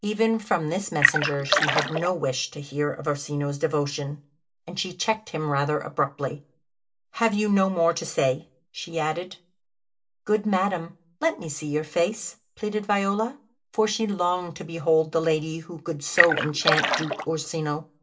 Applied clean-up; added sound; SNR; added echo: none; Splash, splatter; -3 dB; reverberation time 0.2 s.